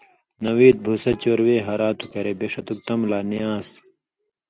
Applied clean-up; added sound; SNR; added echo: none; none; none; none.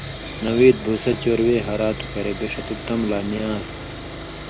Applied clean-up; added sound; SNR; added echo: none; Sawing; 10 dB; none.